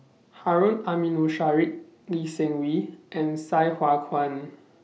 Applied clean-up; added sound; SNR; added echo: none; none; none; none.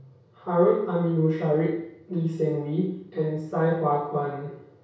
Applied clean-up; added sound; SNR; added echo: none; none; none; reverberation time 0.6 s.